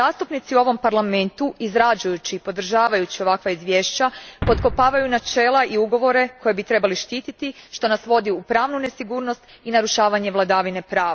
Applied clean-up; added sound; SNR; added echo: none; Boom; 9 dB; none.